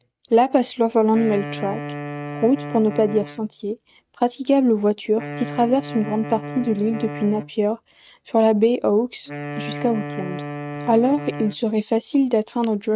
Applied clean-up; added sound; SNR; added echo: neural mask model RNNoise.